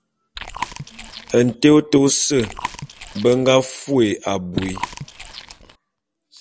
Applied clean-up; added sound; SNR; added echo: none; Chewing, mastication; 13 dB; none.